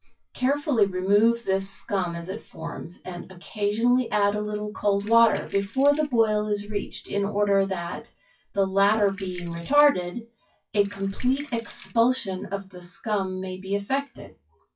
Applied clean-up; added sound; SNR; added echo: classical method WPE with log-MMSE.